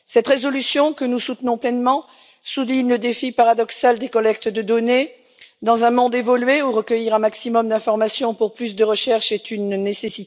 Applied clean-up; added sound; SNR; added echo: none; none; none; none.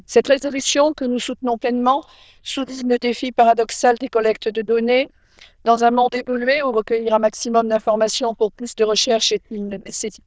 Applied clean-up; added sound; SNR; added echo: neural diffusion model UNIVERSE++.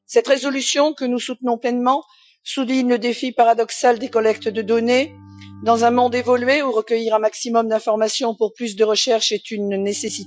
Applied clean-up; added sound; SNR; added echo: classical method Wiener filter.